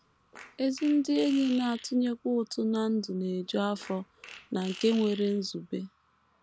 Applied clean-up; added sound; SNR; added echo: none; Fart; 19 dB; none.